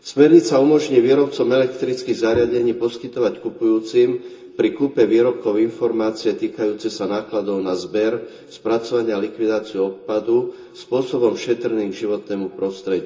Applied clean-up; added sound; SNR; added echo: none; Bowed string instrument; 16 dB; reverberation time 0.2 s.